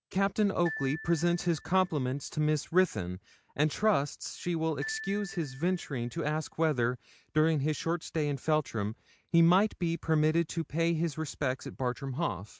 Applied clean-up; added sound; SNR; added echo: none; Glockenspiel; 18 dB; none.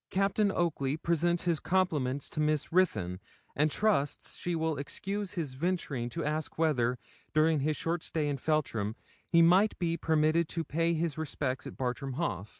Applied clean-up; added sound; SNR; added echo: none; none; none; none.